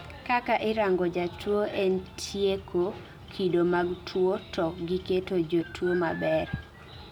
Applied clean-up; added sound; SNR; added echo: none; none; none; none.